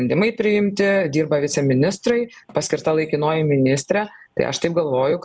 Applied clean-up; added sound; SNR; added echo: none; none; none; none.